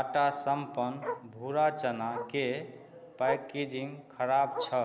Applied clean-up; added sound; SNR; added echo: none; Bark; 11 dB; none.